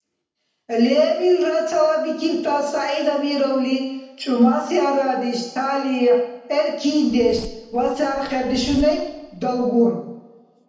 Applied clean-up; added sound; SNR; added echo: none; Zipper (clothing); 17 dB; reverberation time 0.9 s.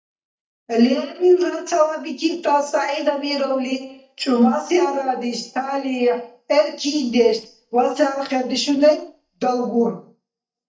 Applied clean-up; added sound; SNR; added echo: neural mask model DeepFilterNet 3.